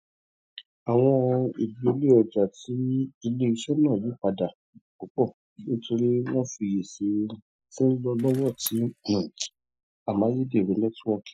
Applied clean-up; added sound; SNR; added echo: classical method Wiener filter.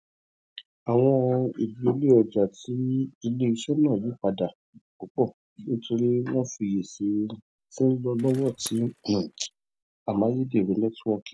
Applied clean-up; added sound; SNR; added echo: none; Bicycle; 19 dB; none.